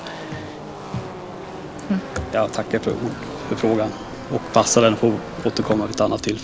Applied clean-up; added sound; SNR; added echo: none; Car passing by / Race car, auto racing; 10 dB; none.